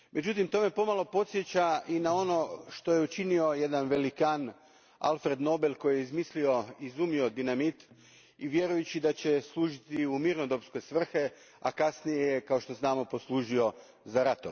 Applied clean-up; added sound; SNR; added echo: none; none; none; none.